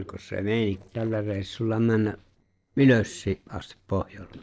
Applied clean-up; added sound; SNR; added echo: neural separator model SepFormer DNS4.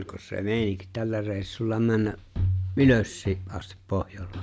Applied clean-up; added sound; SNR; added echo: none; none; none; none.